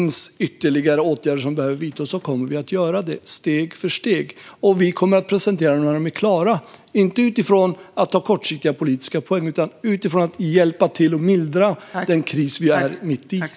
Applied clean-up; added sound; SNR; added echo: none; none; none; none.